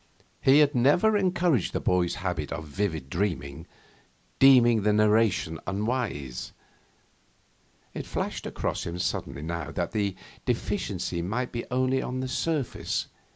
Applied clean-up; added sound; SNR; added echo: none; none; none; none.